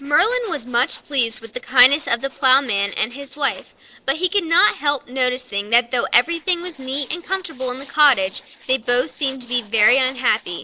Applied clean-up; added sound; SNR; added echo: neural separator model SepFormer DNS4.